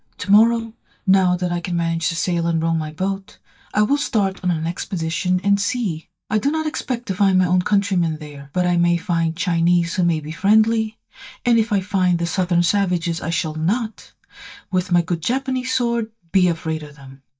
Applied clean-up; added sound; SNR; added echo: neural mask model DeepFilterNet 3.